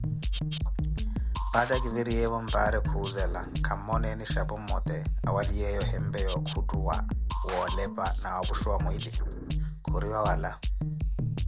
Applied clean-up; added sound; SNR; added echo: none; Drum kit; -4 dB; none.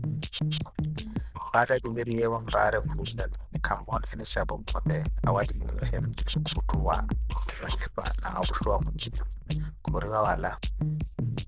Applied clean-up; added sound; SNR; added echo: neural diffusion model UNIVERSE++.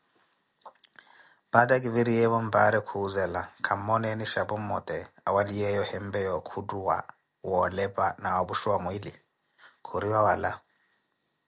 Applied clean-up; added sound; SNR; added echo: none; none; none; none.